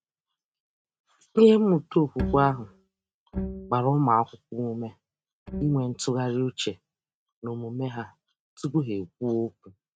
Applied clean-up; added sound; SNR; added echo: neural mask model RNNoise.